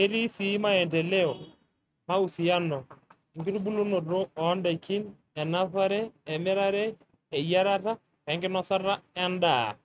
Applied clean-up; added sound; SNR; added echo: neural mask model RNNoise.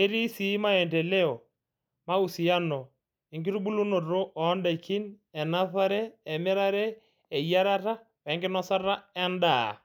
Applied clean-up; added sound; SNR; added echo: none; none; none; none.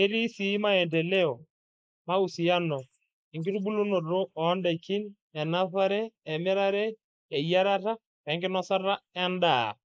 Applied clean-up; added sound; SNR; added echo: neural mask model Resemble Enhance denoiser.